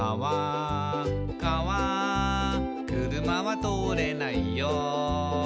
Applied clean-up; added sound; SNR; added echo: none; none; none; none.